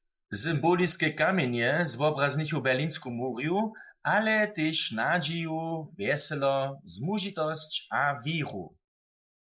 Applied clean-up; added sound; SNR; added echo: neural mask model Resemble Enhance denoiser.